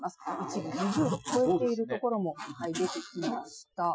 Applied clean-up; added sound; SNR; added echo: classical method Wiener filter.